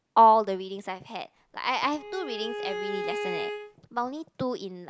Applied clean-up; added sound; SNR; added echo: none; Bowed string instrument; 8 dB; none.